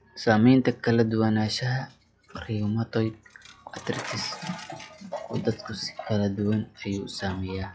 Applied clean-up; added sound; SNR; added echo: classical method log-MMSE.